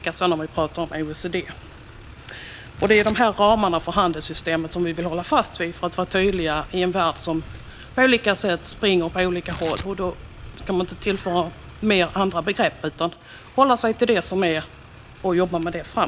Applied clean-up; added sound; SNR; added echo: none; Motor vehicle (road) + Tearing; 17 dB; none.